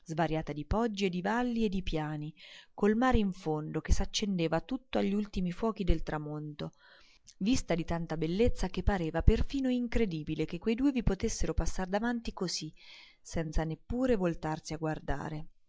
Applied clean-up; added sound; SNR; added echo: none; none; none; none.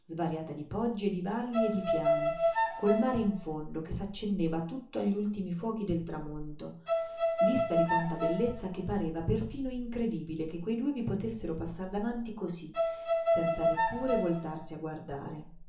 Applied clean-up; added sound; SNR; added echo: none; Bowed string instrument; -3 dB; reverberation time 0.8 s.